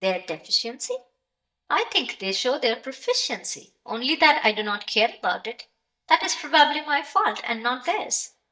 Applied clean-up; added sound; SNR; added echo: neural mask model DeepFilterNet 3.